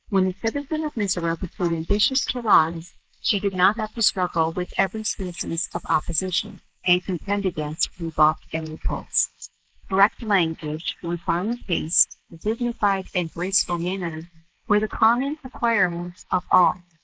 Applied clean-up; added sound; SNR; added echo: neural mask model Resemble Enhance denoiser.